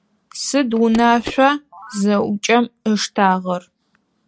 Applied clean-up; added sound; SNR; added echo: none; Telephone; 19 dB; none.